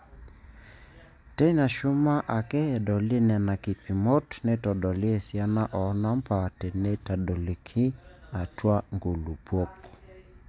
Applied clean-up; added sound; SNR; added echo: none; none; none; none.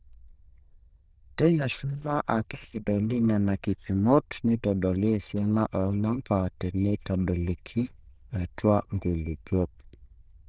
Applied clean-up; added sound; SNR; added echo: neural diffusion model UNIVERSE++.